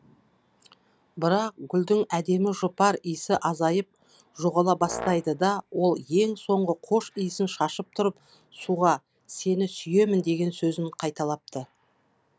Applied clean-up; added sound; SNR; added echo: none; Brass instrument; 12 dB; none.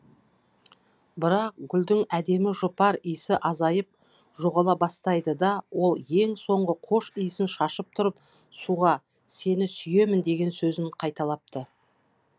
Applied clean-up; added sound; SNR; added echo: none; none; none; none.